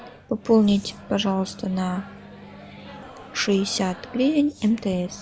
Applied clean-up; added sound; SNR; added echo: none; Microwave oven; 18 dB; none.